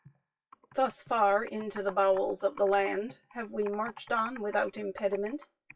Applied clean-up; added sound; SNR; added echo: classical method WPE with log-MMSE.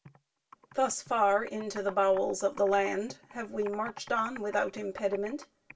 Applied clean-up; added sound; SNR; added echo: none; Computer keyboard; 20 dB; reverberation time 0.2 s.